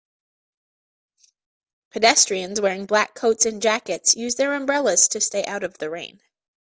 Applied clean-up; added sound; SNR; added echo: none; none; none; none.